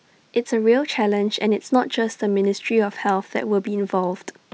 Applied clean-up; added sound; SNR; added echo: none; none; none; none.